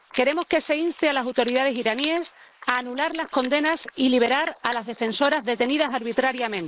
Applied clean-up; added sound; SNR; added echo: neural mask model Resemble Enhance denoiser.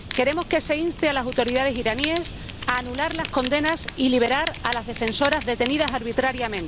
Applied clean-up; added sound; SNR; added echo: none; Fire; 10 dB; none.